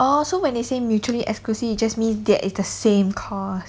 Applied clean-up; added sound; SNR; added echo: none; none; none; none.